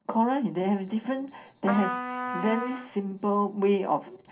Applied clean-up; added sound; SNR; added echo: none; Trumpet; 7 dB; reverberation time 0.3 s.